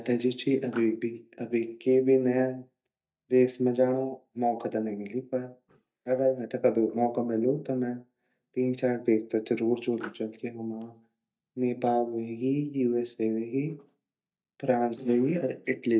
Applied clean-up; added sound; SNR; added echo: neural mask model DeepFilterNet 3.